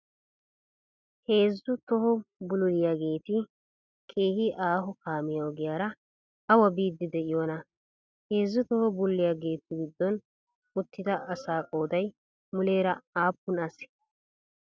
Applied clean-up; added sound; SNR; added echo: none; none; none; none.